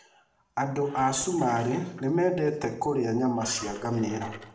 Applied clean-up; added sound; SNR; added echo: none; Engine; 20 dB; reverberation time 0.6 s.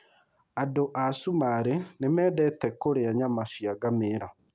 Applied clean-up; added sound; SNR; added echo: none; none; none; none.